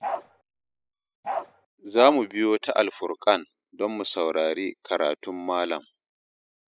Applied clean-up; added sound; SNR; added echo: classical method spectral subtraction.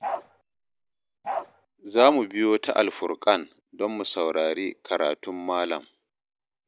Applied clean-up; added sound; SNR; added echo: none; Bark; 7 dB; none.